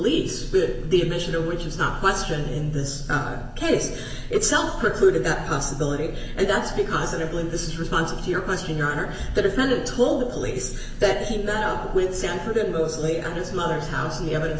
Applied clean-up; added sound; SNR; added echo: none; none; none; reverberation time 0.7 s.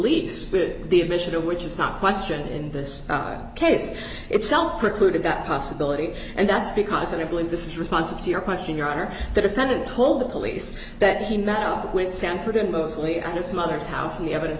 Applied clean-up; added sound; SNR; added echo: none; none; none; none.